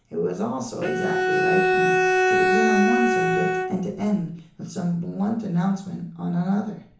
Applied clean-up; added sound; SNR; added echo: none; Bowed string instrument; -5 dB; reverberation time 0.8 s.